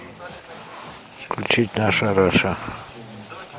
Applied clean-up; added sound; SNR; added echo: none; none; none; none.